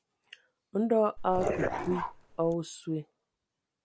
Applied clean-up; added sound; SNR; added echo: none; Dog; 2 dB; none.